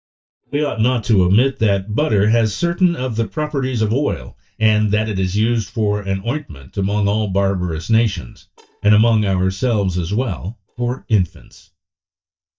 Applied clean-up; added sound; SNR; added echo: neural mask model DeepFilterNet 3.